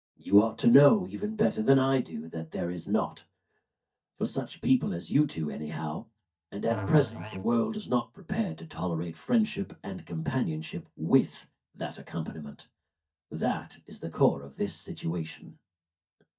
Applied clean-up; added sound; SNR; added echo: neural mask model DeepFilterNet 3.